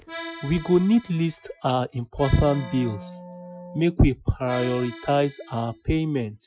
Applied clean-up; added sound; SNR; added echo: classical method Wiener filter.